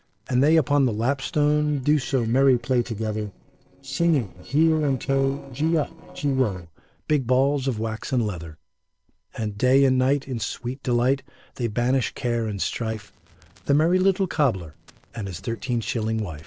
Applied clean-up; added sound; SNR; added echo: neural separator model SepFormer DNS4.